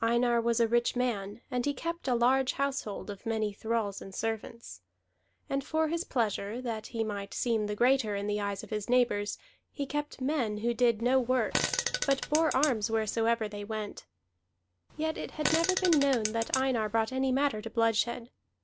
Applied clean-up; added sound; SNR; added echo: none; Fart; 6 dB; none.